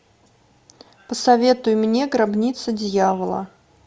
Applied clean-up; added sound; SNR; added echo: none; none; none; none.